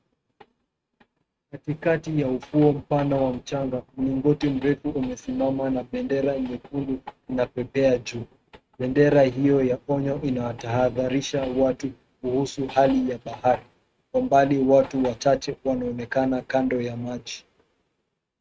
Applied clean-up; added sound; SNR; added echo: neural mask model RNNoise.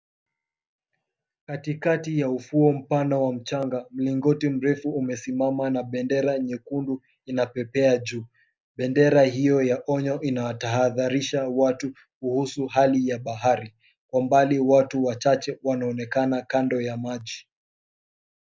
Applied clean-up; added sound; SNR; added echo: none; none; none; none.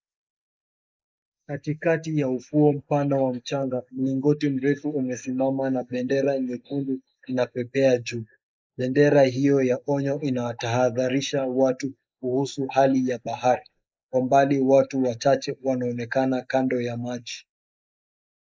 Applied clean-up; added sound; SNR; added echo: neural mask model Resemble Enhance denoiser.